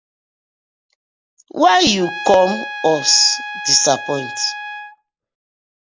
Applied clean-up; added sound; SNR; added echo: none; Trumpet; 10 dB; none.